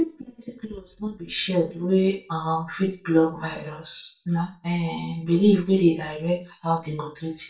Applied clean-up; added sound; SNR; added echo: neural mask model DeepFilterNet 3.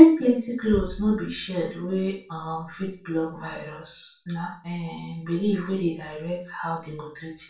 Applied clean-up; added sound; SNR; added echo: none; Bass drum; 18 dB; reverberation time 0.3 s.